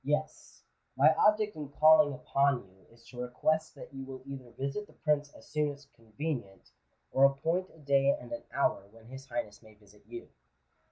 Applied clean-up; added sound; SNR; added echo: none; none; none; none.